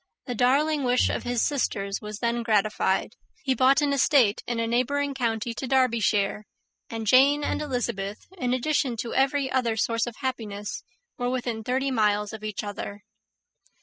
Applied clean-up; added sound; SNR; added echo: classical method spectral subtraction.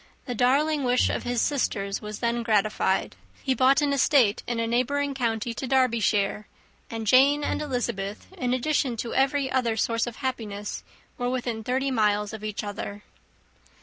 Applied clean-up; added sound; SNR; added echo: none; Bowed string instrument; 16 dB; none.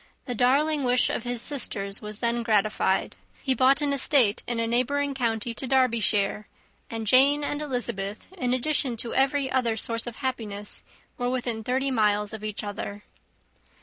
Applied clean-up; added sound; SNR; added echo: neural separator model SepFormer DNS4.